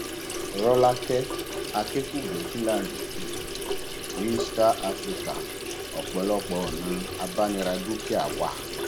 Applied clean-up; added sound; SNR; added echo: none; Sink (filling or washing) / Water tap, faucet; 5 dB; none.